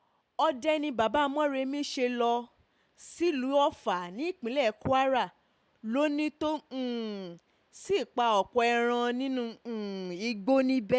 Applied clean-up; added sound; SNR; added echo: none; none; none; none.